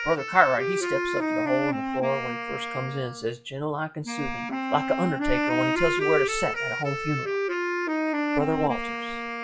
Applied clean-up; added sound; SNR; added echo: classical method WPE with log-MMSE.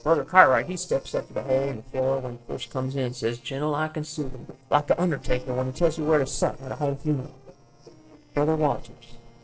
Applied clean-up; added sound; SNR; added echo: neural separator model SepFormer DNS4.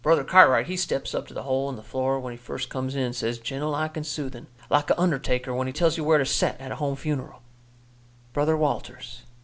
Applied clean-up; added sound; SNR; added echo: none; none; none; none.